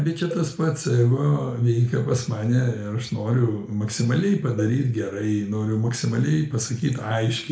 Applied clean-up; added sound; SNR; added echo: none; Cowbell; 20 dB; reverberation time 0.5 s.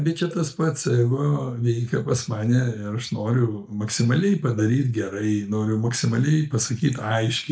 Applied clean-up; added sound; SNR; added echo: neural mask model DeepFilterNet 3.